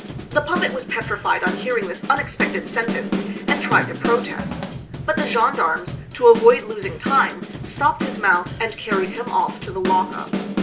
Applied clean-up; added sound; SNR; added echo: none; Drum / Drum kit; 7 dB; none.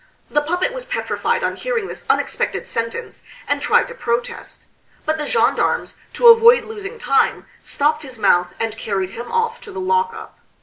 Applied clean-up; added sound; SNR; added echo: none; none; none; none.